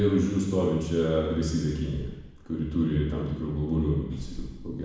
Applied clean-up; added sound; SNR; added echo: none; Breathing; 19 dB; reverberation time 1.1 s.